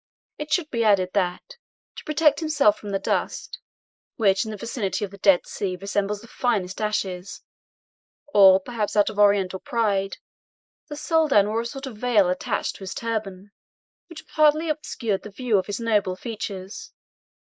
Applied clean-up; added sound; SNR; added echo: neural mask model Resemble Enhance denoiser.